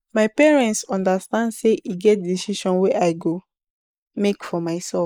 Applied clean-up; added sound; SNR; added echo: neural mask model Resemble Enhance denoiser.